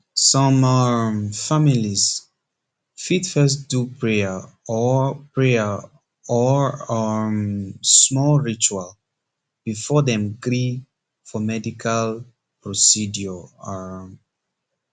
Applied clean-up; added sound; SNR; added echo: none; none; none; none.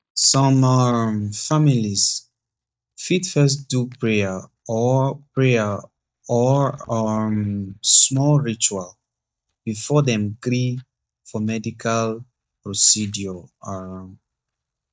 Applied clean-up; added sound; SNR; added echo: neural mask model DeepFilterNet 3.